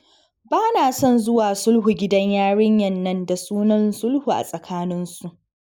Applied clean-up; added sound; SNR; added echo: neural mask model Resemble Enhance denoiser.